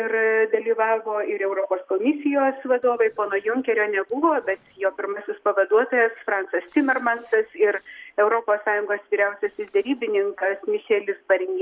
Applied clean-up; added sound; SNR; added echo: none; none; none; none.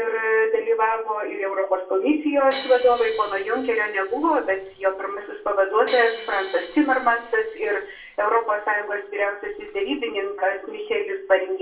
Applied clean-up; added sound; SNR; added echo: none; Crash cymbal; 18 dB; reverberation time 0.3 s.